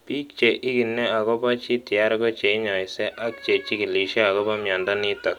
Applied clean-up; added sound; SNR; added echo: none; none; none; none.